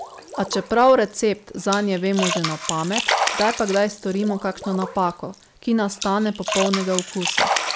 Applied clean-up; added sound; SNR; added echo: none; Splash, splatter; 5 dB; none.